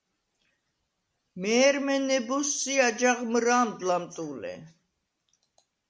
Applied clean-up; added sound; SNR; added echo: none; none; none; none.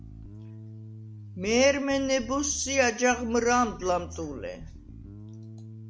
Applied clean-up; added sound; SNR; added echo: none; Bass guitar; 15 dB; none.